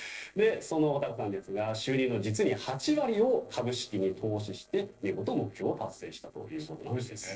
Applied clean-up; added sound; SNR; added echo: neural separator model SepFormer DNS4.